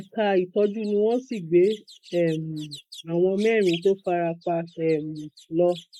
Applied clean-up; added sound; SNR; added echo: neural mask model Resemble Enhance denoiser.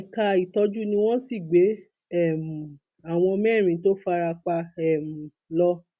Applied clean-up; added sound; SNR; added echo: none; none; none; none.